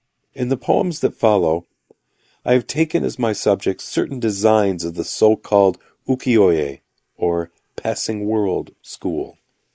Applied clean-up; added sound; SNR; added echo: neural mask model Resemble Enhance denoiser.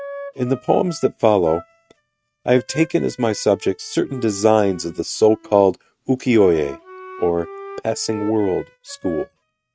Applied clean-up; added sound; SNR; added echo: neural mask model RNNoise.